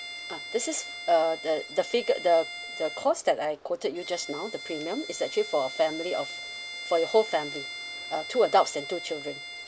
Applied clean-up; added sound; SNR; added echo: none; Bowed string instrument; 11 dB; none.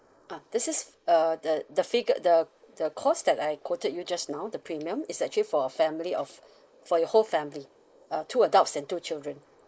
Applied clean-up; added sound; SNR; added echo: neural mask model Resemble Enhance denoiser.